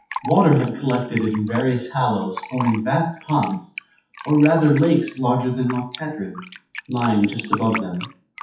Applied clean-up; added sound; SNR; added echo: classical method WPE with log-MMSE.